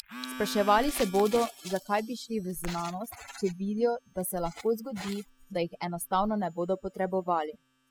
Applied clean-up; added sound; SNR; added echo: classical method spectral subtraction.